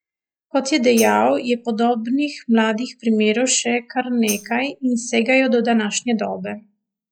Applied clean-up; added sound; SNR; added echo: classical method log-MMSE.